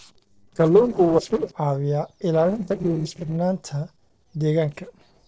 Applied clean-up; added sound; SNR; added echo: neural separator model SepFormer DNS4.